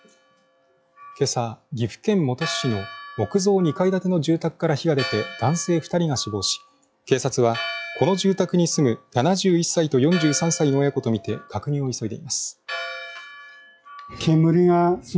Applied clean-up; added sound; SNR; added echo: classical method log-MMSE.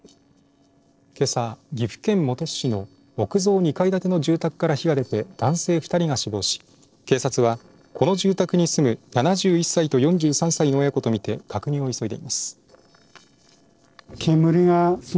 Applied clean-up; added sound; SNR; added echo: neural separator model SepFormer DNS4.